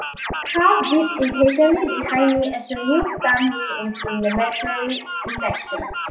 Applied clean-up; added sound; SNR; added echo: classical method WPE with log-MMSE.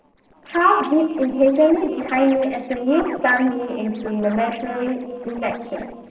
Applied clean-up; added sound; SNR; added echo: neural separator model SepFormer DNS4.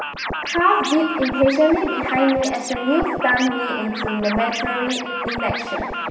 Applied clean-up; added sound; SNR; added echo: none; Scratching (performance technique); 6 dB; reverberation time 2.4 s.